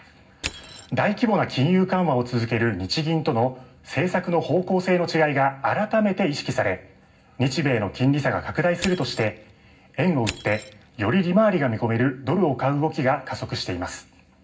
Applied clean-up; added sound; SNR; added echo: none; Crushing; 16 dB; reverberation time 0.4 s.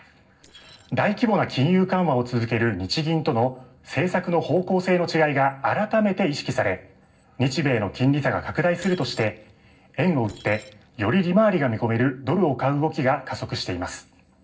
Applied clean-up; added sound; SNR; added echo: neural separator model SepFormer DNS4.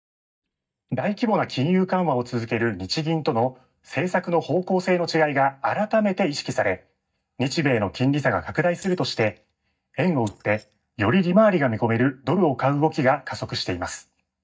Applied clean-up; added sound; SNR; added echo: neural mask model DeepFilterNet 3.